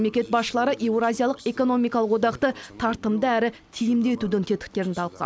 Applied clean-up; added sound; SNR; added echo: none; none; none; none.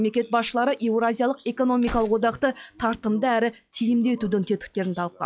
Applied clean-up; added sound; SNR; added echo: classical method log-MMSE.